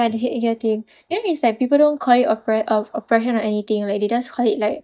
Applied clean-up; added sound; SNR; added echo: neural mask model DeepFilterNet 3.